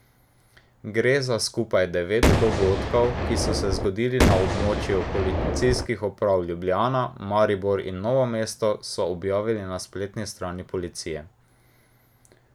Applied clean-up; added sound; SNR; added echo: none; Boom; -2 dB; none.